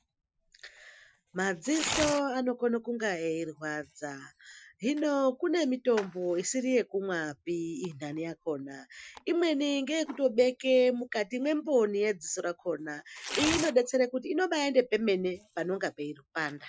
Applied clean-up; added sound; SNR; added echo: classical method Wiener filter.